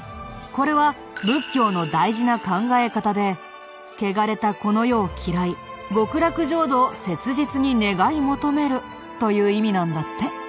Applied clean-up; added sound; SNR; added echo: none; none; none; none.